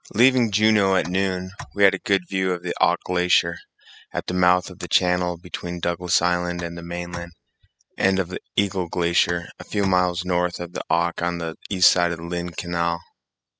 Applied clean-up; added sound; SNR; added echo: classical method spectral subtraction.